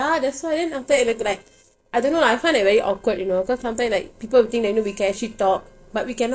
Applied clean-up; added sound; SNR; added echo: neural separator model SepFormer DNS4.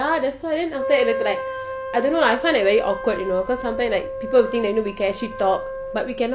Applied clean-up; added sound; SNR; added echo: none; Wind instrument, woodwind instrument; 8 dB; none.